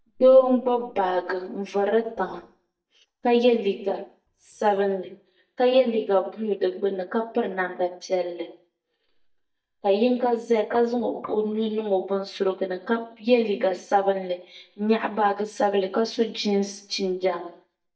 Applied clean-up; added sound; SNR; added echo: neural mask model DeepFilterNet 3.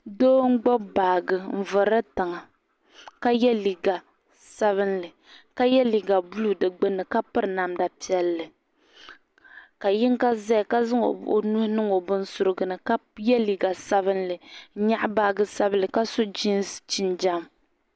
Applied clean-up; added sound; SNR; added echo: none; none; none; none.